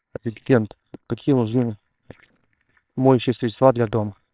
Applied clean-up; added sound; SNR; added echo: neural separator model SepFormer WHAMR!.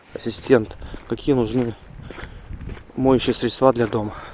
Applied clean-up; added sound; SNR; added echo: none; none; none; none.